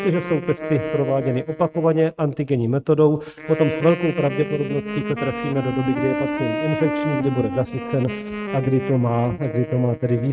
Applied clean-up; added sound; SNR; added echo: neural mask model RNNoise.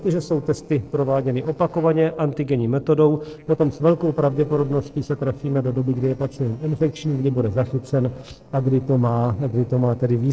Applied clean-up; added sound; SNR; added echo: neural separator model SepFormer DNS4.